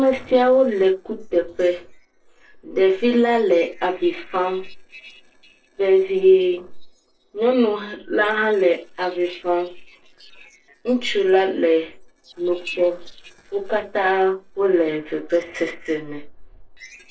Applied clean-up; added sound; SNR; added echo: neural separator model SepFormer DNS4.